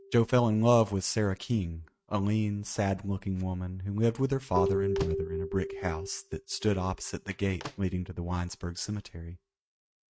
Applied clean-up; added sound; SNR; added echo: neural mask model RNNoise.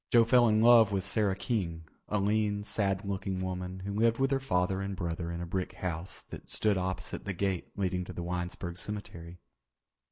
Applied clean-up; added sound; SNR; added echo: none; none; none; none.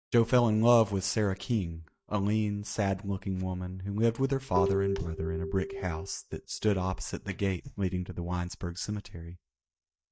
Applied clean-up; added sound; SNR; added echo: neural mask model DeepFilterNet 3.